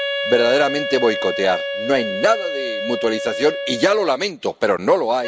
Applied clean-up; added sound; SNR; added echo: none; Wind instrument, woodwind instrument; 6 dB; none.